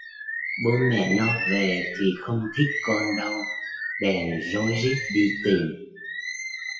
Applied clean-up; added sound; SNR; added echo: classical method WPE with log-MMSE.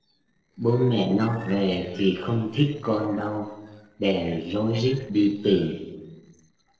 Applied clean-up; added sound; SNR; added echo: neural separator model SepFormer DNS4.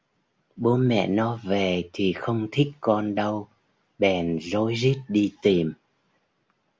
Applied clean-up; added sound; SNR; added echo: none; none; none; none.